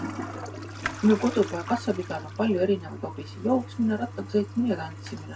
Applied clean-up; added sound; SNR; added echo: none; Toilet flush; 10 dB; none.